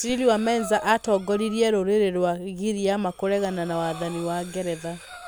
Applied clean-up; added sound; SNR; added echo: none; Breathing; 18 dB; none.